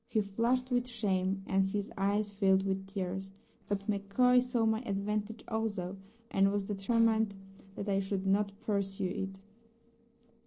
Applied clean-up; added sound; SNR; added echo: neural separator model SepFormer DNS4.